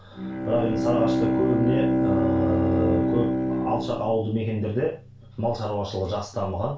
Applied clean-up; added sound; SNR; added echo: none; Bowed string instrument; -1 dB; reverberation time 0.2 s.